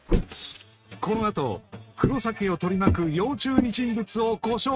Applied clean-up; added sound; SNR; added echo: neural mask model RNNoise.